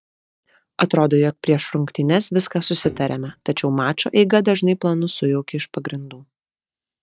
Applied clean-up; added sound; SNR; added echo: neural mask model DeepFilterNet 3.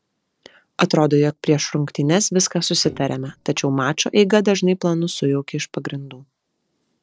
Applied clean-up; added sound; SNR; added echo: neural separator model SepFormer DNS4.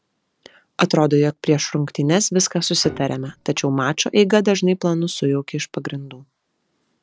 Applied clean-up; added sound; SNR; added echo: none; Piano; 19 dB; none.